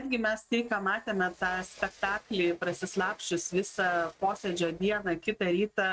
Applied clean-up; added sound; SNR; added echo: neural mask model RNNoise.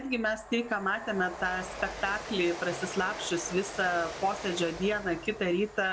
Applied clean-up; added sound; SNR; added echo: none; Train; 11 dB; none.